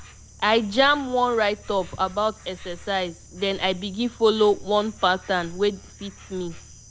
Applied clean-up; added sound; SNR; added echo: none; Insect; 18 dB; none.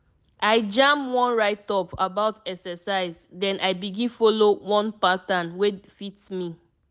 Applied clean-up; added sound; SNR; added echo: none; none; none; none.